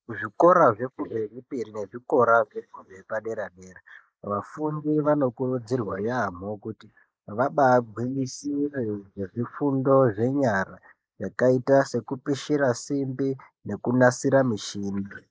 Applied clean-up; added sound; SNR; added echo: neural mask model Resemble Enhance denoiser.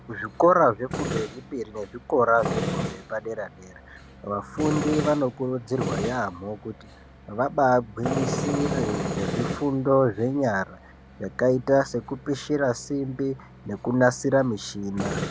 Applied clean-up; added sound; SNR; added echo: none; Tools; 8 dB; none.